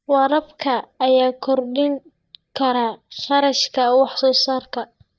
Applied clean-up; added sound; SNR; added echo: neural mask model DeepFilterNet 3.